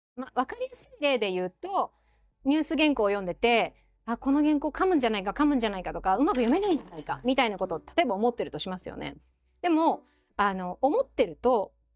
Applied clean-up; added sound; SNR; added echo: neural mask model DeepFilterNet 3.